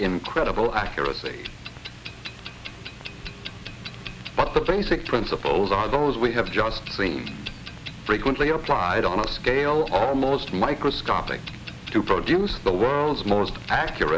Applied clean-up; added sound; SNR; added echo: none; none; none; none.